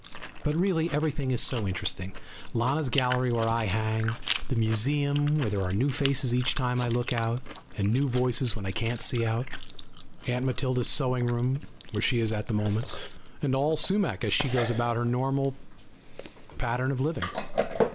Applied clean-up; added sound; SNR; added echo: none; Chewing, mastication; 11 dB; none.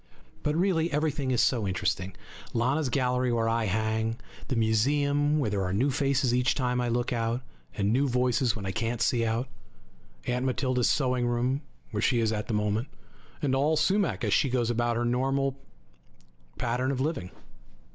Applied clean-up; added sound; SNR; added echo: none; none; none; none.